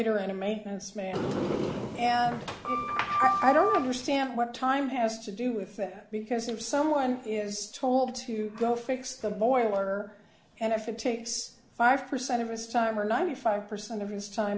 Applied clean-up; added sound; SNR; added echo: none; Sliding door; 1 dB; none.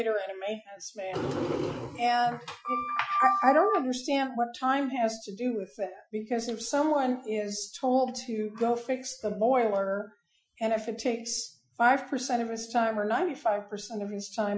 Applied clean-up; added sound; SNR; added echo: classical method Wiener filter.